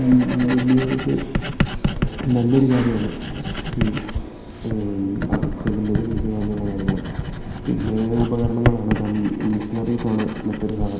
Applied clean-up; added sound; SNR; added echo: none; Writing; 4 dB; reverberation time 0.9 s.